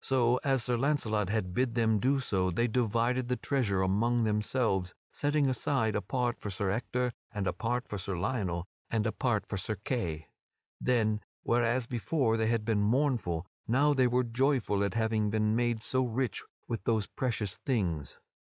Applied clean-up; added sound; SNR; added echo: none; none; none; none.